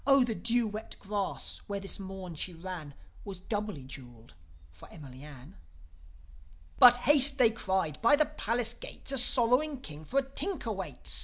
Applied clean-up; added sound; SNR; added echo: none; none; none; none.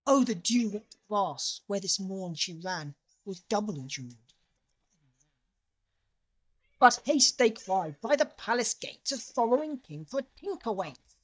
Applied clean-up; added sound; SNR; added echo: neural mask model DeepFilterNet 3.